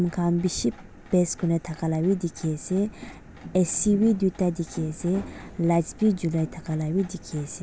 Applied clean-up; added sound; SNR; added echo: none; none; none; none.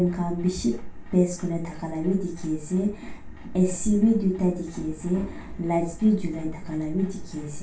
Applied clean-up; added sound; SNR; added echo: none; none; none; reverberation time 0.3 s.